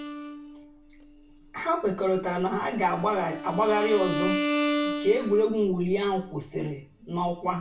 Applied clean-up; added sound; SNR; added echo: none; Bowed string instrument; 6 dB; reverberation time 0.2 s.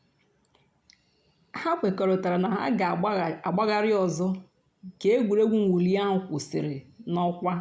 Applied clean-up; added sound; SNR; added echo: none; none; none; none.